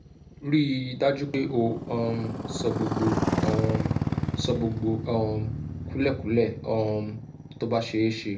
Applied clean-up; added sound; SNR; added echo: none; Motorcycle; 4 dB; reverberation time 0.3 s.